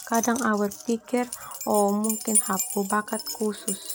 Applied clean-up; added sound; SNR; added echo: none; Keys jangling; 6 dB; none.